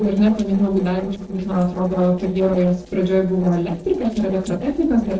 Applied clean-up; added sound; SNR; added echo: neural separator model SepFormer DNS4.